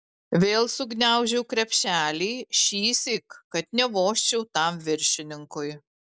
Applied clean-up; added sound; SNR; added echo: none; none; none; none.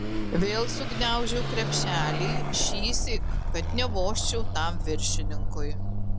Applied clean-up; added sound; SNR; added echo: none; Car passing by / Accelerating, revving, vroom; -5 dB; none.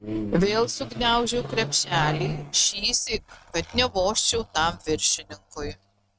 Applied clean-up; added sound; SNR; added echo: neural mask model RNNoise.